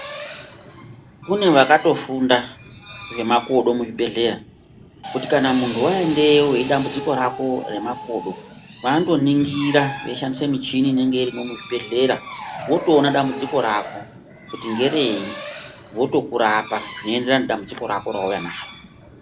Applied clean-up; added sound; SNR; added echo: none; Drill; 12 dB; none.